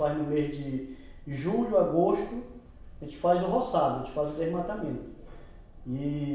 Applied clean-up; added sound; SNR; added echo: none; Boat, Water vehicle; 18 dB; reverberation time 0.7 s.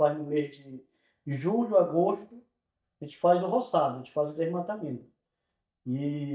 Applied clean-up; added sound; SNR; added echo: neural mask model DeepFilterNet 3.